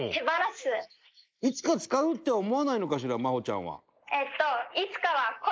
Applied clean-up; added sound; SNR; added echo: neural mask model Resemble Enhance denoiser.